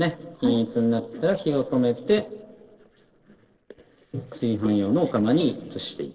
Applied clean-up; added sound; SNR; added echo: neural separator model SepFormer DNS4.